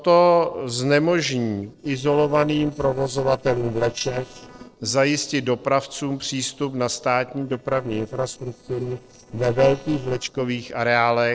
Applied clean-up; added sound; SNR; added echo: neural separator model SepFormer DNS4.